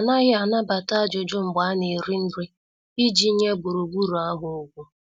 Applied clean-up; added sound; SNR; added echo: none; none; none; none.